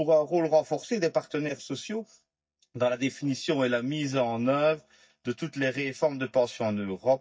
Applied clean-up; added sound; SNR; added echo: neural mask model DeepFilterNet 3.